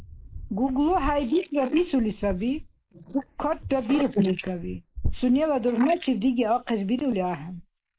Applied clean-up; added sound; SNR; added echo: neural mask model Resemble Enhance denoiser.